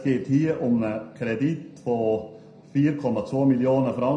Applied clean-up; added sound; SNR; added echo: none; none; none; reverberation time 0.4 s.